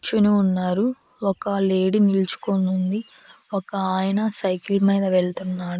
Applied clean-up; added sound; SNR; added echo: neural mask model Resemble Enhance denoiser.